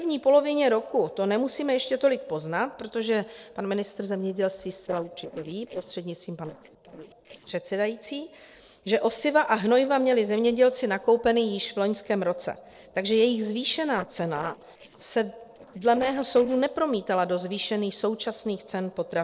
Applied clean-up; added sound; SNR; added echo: neural separator model SepFormer DNS4.